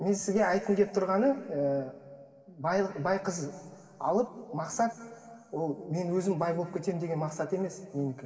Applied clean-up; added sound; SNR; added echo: none; none; none; reverberation time 2.2 s.